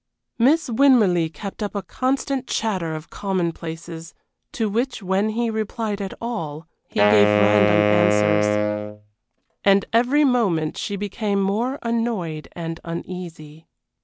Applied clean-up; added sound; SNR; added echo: none; Wind instrument, woodwind instrument; -2 dB; none.